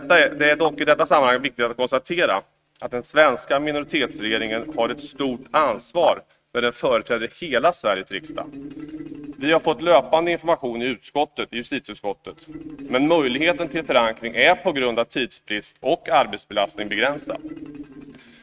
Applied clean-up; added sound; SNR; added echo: neural mask model RNNoise.